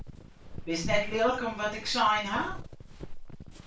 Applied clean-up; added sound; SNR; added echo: none; Walk, footsteps; 11 dB; reverberation time 0.2 s.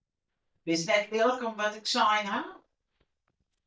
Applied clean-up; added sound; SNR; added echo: neural mask model DeepFilterNet 3.